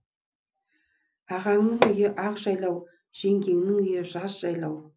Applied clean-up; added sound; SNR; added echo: none; Hammer; 2 dB; none.